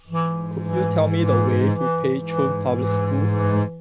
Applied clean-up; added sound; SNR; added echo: none; Bowed string instrument + Wind instrument, woodwind instrument; -4 dB; none.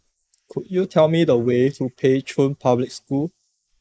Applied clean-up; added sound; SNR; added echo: neural mask model Resemble Enhance denoiser.